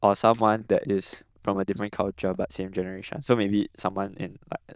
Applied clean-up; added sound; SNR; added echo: neural diffusion model UNIVERSE++.